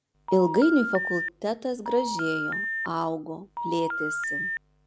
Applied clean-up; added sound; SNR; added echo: none; Telephone; 4 dB; none.